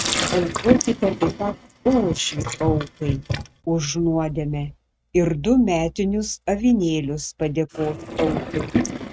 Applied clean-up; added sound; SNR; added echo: neural mask model RNNoise.